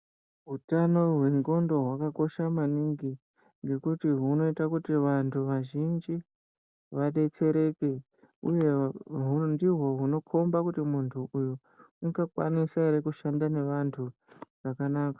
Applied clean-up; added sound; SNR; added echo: none; none; none; none.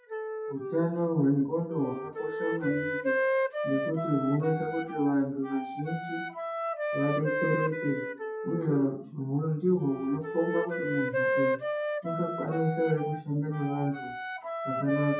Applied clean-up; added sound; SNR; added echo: classical method WPE with log-MMSE.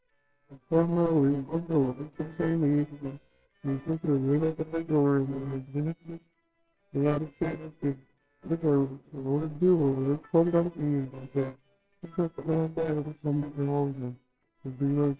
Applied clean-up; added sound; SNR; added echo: neural separator model SepFormer WHAMR!.